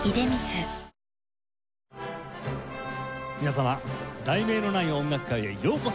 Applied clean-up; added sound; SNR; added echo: none; none; none; none.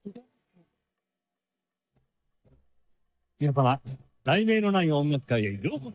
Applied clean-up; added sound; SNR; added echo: neural mask model DeepFilterNet 3.